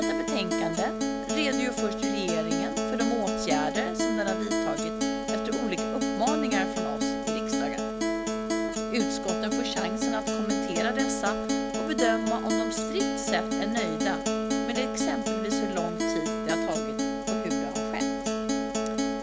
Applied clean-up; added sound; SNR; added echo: none; Acoustic guitar; -4 dB; none.